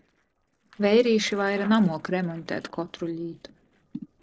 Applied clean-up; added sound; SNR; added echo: neural separator model SepFormer DNS4.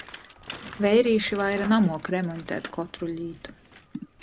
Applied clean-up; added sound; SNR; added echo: none; Bicycle; 17 dB; none.